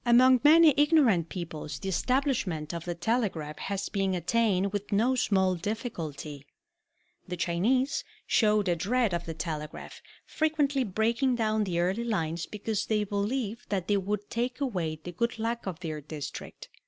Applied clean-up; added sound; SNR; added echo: none; none; none; none.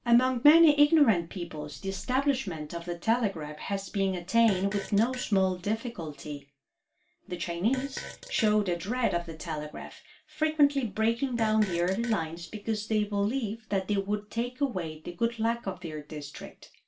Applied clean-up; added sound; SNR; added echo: none; Fart; 16 dB; reverberation time 0.2 s.